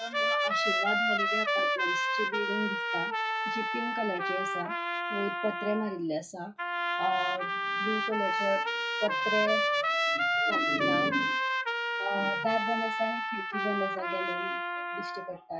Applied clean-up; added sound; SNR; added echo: classical method WPE with log-MMSE.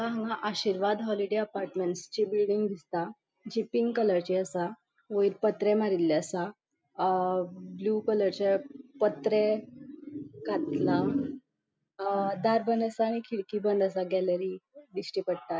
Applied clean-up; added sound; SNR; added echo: none; none; none; none.